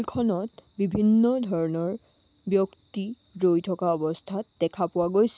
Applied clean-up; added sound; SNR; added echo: none; none; none; none.